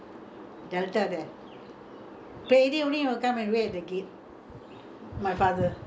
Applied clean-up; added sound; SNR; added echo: none; Bird; 18 dB; none.